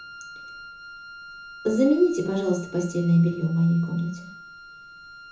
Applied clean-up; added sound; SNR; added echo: none; Wind instrument, woodwind instrument; 18 dB; reverberation time 0.6 s.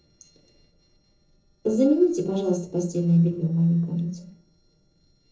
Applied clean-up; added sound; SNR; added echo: neural separator model SepFormer DNS4.